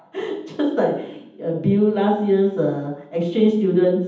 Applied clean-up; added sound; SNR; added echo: none; none; none; reverberation time 0.8 s.